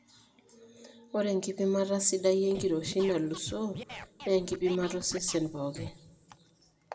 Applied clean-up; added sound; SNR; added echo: none; Scratching (performance technique); 14 dB; reverberation time 0.8 s.